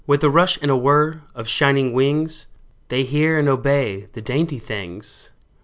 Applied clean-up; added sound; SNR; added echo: none; none; none; none.